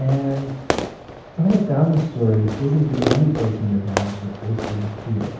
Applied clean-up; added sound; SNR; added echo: none; Fireworks; 8 dB; reverberation time 0.9 s.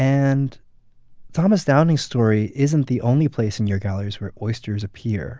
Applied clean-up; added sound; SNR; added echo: none; none; none; none.